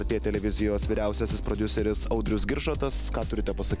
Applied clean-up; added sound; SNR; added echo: none; Domestic sounds, home sounds; 18 dB; none.